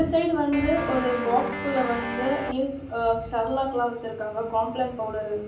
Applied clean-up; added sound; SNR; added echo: none; Guitar; 5 dB; reverberation time 0.6 s.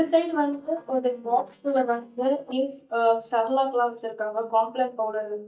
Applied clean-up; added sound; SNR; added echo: neural mask model DeepFilterNet 3.